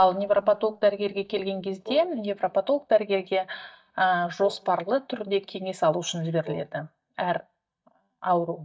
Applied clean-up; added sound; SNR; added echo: neural mask model DeepFilterNet 3.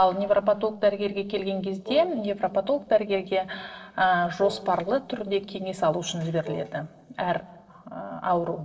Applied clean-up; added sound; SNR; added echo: neural separator model SepFormer DNS4.